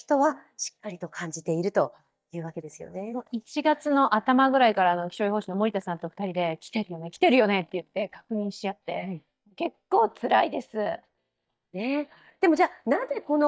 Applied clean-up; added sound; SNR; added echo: neural mask model DeepFilterNet 3.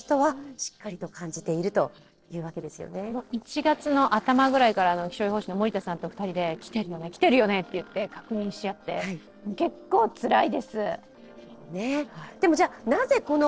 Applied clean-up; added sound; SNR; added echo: neural separator model SepFormer DNS4.